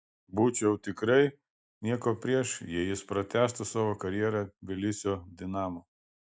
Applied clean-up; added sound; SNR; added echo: none; none; none; none.